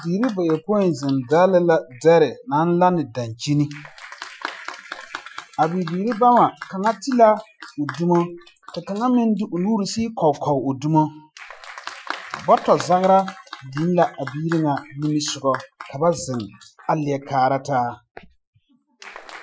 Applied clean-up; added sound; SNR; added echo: classical method Wiener filter.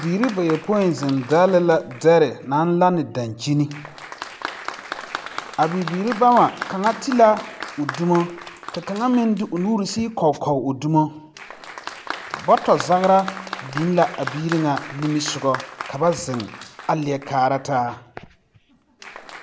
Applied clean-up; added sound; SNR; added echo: none; Applause; 14 dB; none.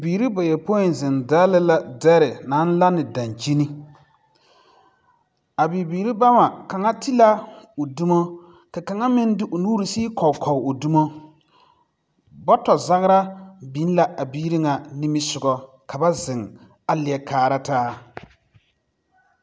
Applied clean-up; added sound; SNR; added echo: none; none; none; none.